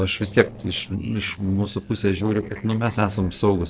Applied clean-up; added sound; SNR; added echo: neural separator model SepFormer DNS4.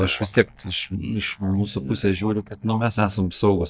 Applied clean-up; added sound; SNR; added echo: neural mask model DeepFilterNet 3.